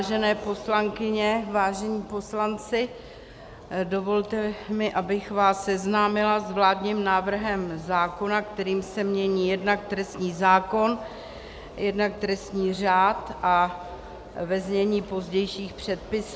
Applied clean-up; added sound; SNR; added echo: none; none; none; none.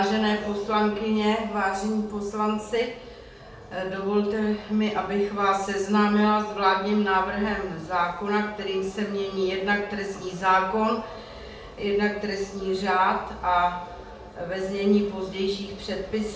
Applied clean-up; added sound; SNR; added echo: none; none; none; reverberation time 0.5 s.